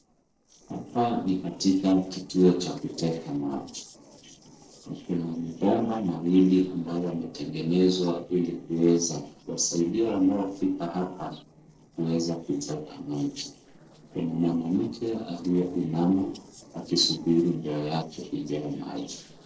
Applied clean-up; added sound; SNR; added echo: neural separator model SepFormer DNS4.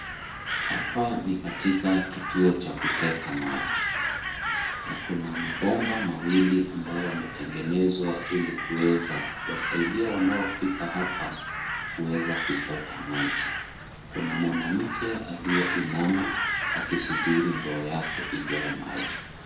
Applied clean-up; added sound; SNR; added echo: none; Crow; 4 dB; reverberation time 0.5 s.